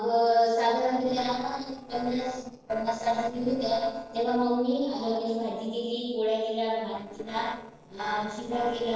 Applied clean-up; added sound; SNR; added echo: neural separator model SepFormer DNS4.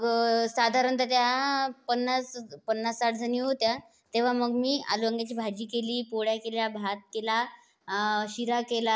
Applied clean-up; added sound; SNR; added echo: none; none; none; none.